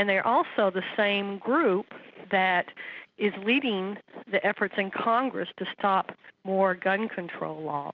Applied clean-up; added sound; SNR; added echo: none; none; none; none.